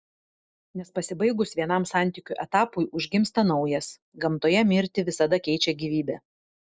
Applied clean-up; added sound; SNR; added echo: none; none; none; none.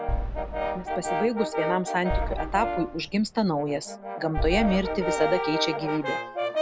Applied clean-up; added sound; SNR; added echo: none; Brass instrument + Boom; 1 dB; none.